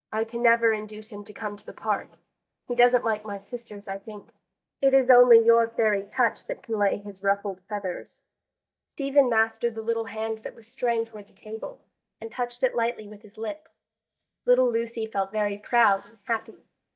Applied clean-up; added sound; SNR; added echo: neural mask model DeepFilterNet 3.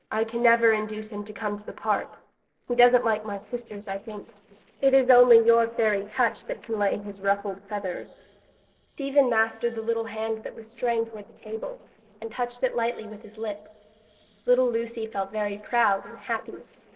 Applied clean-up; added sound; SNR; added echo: neural separator model SepFormer DNS4.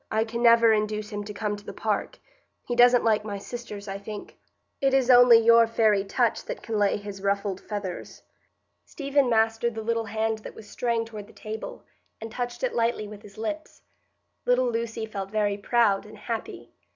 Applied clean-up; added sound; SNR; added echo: none; none; none; none.